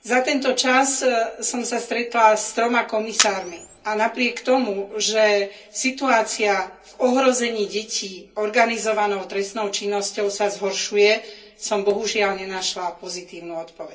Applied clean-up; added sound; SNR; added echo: none; Camera; 7 dB; reverberation time 0.3 s.